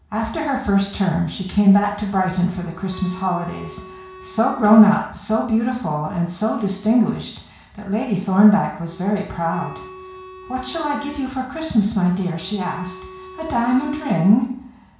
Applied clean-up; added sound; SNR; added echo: none; Wind instrument, woodwind instrument; 20 dB; reverberation time 0.6 s.